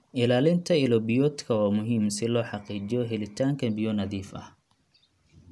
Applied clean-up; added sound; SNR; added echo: none; none; none; none.